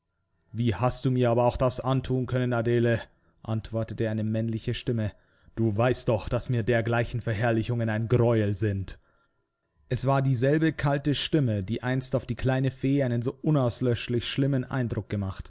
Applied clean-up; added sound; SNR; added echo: none; none; none; none.